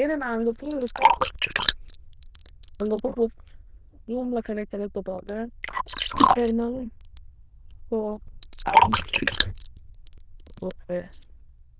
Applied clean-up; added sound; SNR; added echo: neural diffusion model UNIVERSE++.